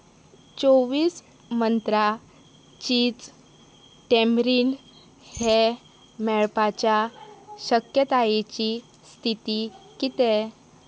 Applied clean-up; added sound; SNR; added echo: none; none; none; none.